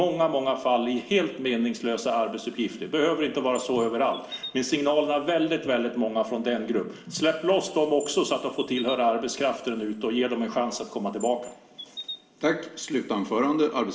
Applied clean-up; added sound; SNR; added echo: none; Chirp, tweet; 17 dB; reverberation time 2.3 s.